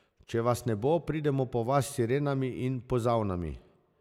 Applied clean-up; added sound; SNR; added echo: none; none; none; none.